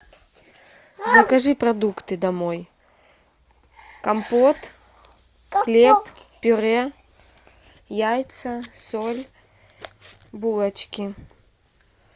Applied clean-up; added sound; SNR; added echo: none; none; none; none.